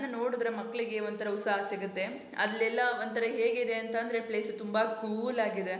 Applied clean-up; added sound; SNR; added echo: none; none; none; none.